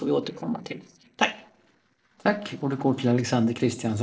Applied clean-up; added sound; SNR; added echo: neural separator model SepFormer DNS4.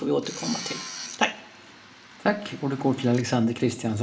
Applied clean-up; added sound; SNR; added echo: none; Tools; 13 dB; reverberation time 1.7 s.